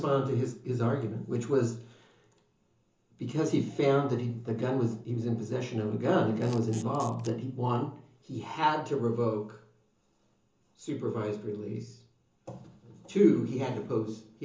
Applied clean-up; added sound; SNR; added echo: none; Camera; 20 dB; reverberation time 0.8 s.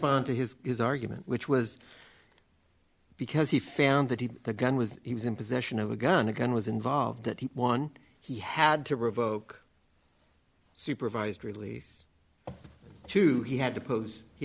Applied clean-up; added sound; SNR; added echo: none; none; none; none.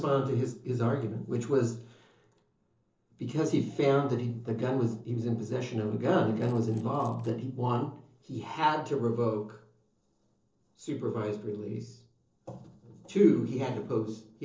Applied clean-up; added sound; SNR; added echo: neural separator model SepFormer DNS4.